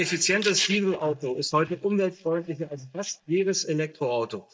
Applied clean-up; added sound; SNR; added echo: neural mask model DeepFilterNet 3.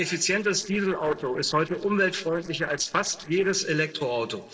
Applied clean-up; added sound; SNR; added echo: neural separator model SepFormer DNS4.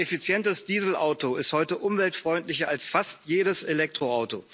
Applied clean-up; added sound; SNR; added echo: none; none; none; none.